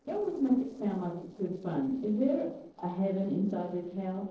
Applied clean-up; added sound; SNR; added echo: neural separator model SepFormer DNS4.